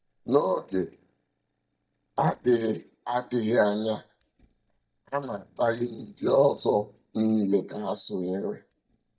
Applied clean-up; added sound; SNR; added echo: neural mask model DeepFilterNet 3.